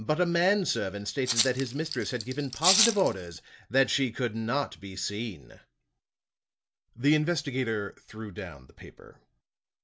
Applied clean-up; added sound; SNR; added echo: none; Rattle (instrument); 0 dB; none.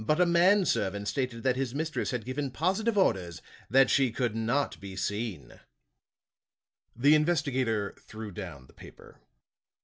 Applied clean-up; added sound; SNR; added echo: none; none; none; none.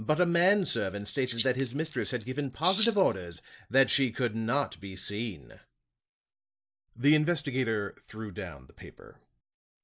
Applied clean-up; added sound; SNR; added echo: neural mask model Resemble Enhance denoiser.